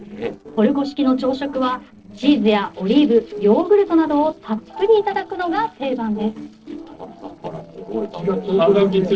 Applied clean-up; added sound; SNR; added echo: neural separator model SepFormer DNS4.